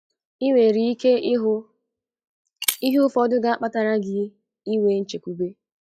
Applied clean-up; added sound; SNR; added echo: classical method log-MMSE.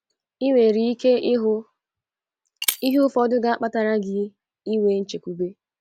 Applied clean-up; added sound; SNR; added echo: none; Shatter; 11 dB; none.